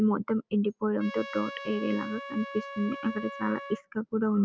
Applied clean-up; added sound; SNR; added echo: none; Trumpet; 12 dB; none.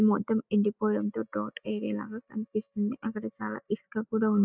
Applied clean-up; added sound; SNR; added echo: neural mask model DeepFilterNet 3.